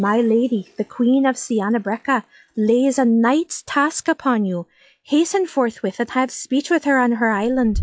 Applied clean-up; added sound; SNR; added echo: classical method log-MMSE.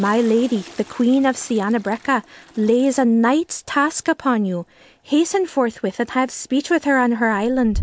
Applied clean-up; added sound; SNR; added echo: none; Toilet flush; 18 dB; none.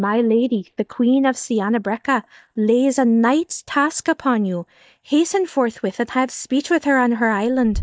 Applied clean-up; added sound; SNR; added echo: neural mask model DeepFilterNet 3.